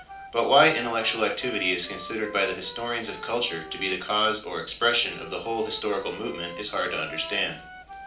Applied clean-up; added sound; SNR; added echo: none; Wind instrument, woodwind instrument; 15 dB; reverberation time 0.4 s.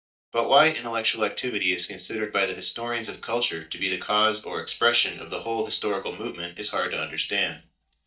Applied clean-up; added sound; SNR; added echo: neural mask model DeepFilterNet 3.